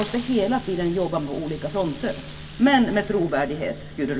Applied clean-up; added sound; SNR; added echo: none; Fireworks; 17 dB; reverberation time 1.5 s.